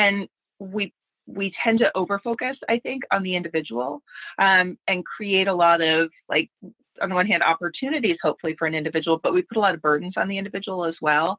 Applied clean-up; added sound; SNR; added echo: none; none; none; none.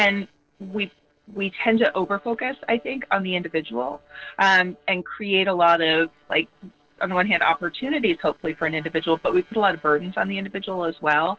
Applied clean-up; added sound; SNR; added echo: neural separator model SepFormer DNS4.